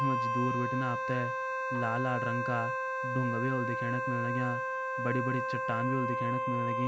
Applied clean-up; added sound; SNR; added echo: none; Wind instrument, woodwind instrument; -1 dB; none.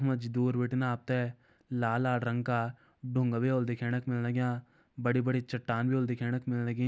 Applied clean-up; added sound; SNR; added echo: none; none; none; none.